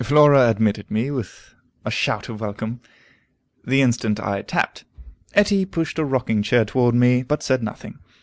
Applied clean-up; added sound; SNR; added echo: none; none; none; none.